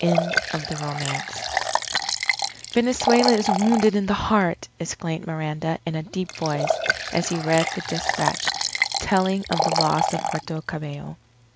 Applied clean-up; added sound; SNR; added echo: none; Liquid; 3 dB; none.